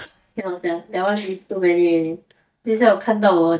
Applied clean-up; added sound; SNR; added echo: neural mask model DeepFilterNet 3.